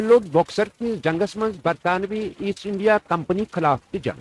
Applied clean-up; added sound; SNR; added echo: neural mask model RNNoise.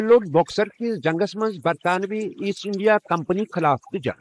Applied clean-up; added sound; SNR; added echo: neural mask model Resemble Enhance denoiser.